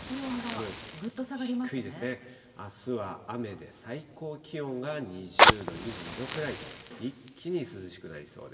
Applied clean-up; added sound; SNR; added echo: none; Fire; -4 dB; reverberation time 2.0 s.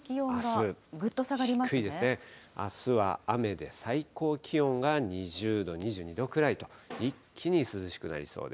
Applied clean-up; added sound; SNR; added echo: none; none; none; none.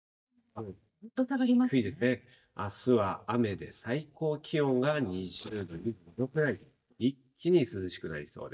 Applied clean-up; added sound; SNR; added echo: neural mask model DeepFilterNet 3.